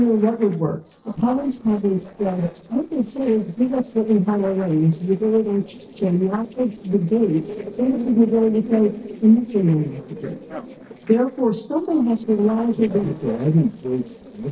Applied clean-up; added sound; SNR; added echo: neural separator model SepFormer DNS4.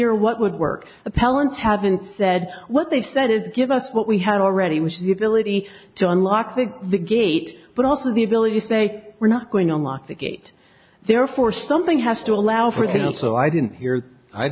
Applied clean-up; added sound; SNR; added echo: none; none; none; none.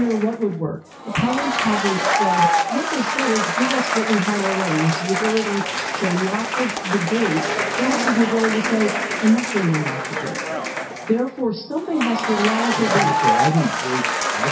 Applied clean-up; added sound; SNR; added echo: none; Applause / Crowd / Cheering; 0 dB; reverberation time 0.3 s.